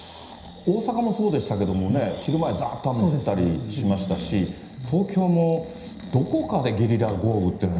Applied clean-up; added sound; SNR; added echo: none; Breathing; 17 dB; reverberation time 0.9 s.